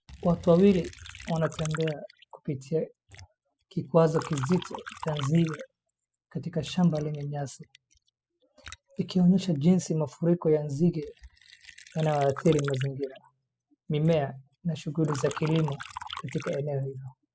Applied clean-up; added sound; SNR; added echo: classical method spectral subtraction.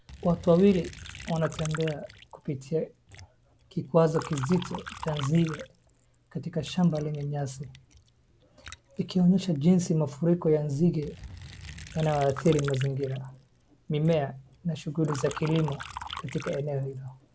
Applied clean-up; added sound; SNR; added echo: none; Liquid; 16 dB; none.